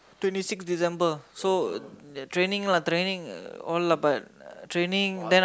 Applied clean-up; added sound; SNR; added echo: none; none; none; none.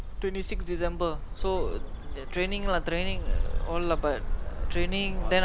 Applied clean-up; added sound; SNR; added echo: none; Bird; -3 dB; none.